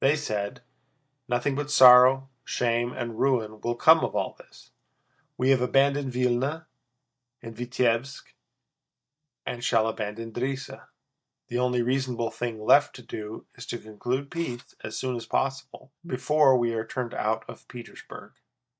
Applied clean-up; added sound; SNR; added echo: neural mask model DeepFilterNet 3.